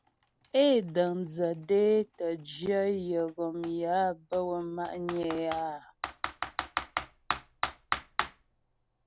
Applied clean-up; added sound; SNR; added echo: none; Computer keyboard; 10 dB; none.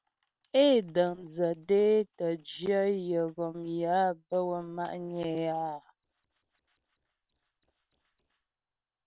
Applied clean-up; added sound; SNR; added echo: neural separator model SepFormer WHAM!.